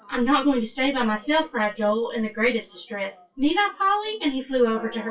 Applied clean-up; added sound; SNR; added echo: classical method WPE with log-MMSE.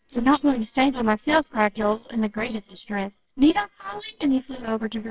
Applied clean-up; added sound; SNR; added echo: neural separator model SepFormer WHAMR!.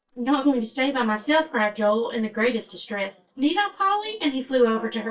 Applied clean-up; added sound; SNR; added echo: neural mask model DeepFilterNet 3.